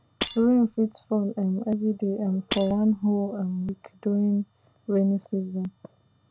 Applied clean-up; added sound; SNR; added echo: none; Shatter; 10 dB; none.